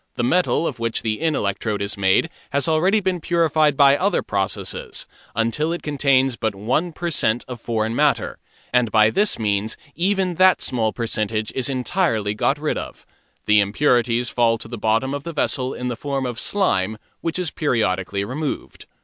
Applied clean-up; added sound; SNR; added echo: none; none; none; none.